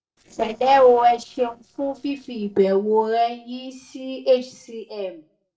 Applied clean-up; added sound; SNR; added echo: neural separator model SepFormer DNS4.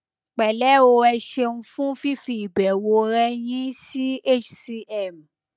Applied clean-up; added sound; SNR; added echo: none; none; none; none.